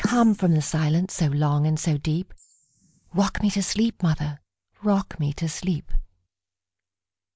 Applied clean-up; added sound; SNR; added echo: neural mask model Resemble Enhance denoiser.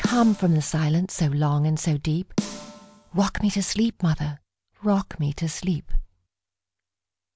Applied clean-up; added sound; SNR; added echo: none; Snare drum; 11 dB; none.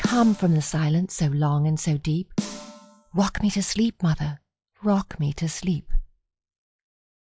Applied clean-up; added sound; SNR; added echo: classical method log-MMSE.